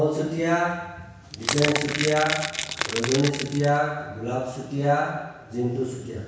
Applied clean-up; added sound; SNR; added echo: none; Crackle / Crushing; 4 dB; reverberation time 1.1 s.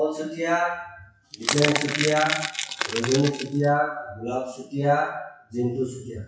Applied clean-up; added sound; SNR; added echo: classical method WPE with log-MMSE.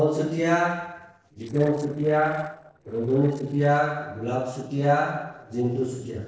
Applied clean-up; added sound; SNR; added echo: neural separator model SepFormer DNS4.